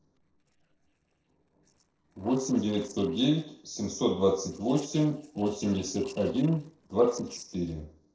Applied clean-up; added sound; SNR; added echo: neural separator model SepFormer DNS4.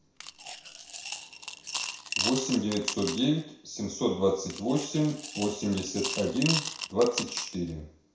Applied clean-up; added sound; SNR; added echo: none; Coin (dropping) / Glass; 6 dB; reverberation time 0.6 s.